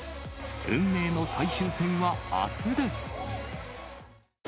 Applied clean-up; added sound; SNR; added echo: none; none; none; none.